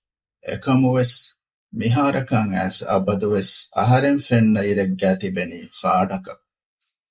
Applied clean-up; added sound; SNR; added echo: neural mask model Resemble Enhance denoiser.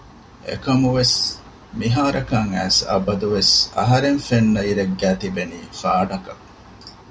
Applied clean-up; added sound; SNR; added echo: none; none; none; none.